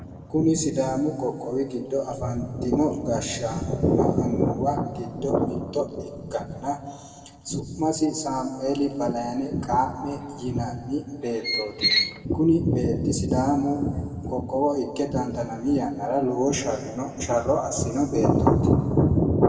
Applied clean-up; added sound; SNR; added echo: none; Squeak; 0 dB; reverberation time 2.0 s.